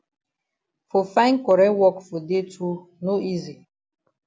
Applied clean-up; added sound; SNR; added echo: none; none; none; none.